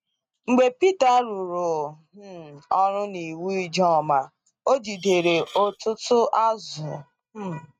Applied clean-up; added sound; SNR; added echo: neural mask model RNNoise.